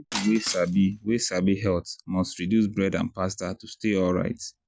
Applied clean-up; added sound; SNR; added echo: none; Shatter; 12 dB; none.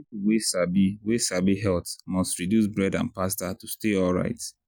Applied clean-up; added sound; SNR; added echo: none; none; none; none.